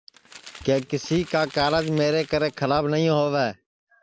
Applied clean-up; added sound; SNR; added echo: none; Drum kit + Crumpling, crinkling; 19 dB; none.